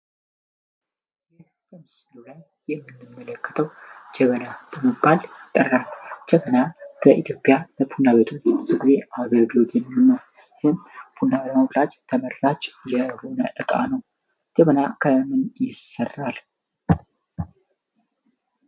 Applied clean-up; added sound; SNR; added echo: none; none; none; none.